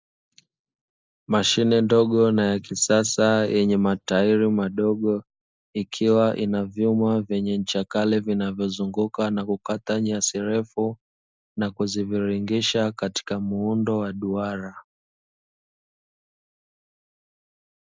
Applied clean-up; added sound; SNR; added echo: neural mask model Resemble Enhance denoiser.